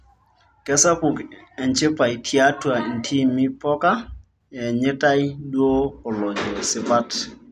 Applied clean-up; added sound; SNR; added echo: none; none; none; none.